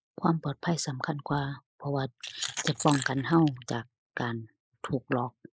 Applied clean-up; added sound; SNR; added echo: neural mask model Resemble Enhance denoiser.